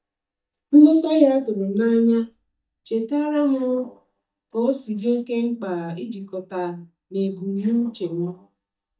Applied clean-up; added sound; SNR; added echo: neural mask model DeepFilterNet 3.